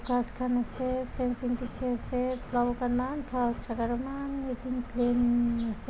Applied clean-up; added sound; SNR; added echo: none; Breathing; 16 dB; none.